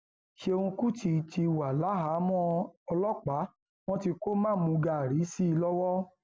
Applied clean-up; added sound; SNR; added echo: none; none; none; none.